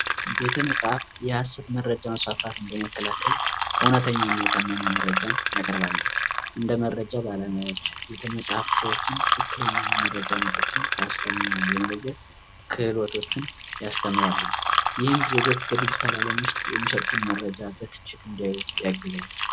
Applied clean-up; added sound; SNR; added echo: none; Fill (with liquid); -2 dB; none.